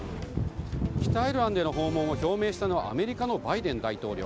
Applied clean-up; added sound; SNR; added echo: none; none; none; none.